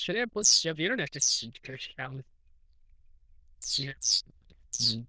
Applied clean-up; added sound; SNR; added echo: neural diffusion model UNIVERSE++.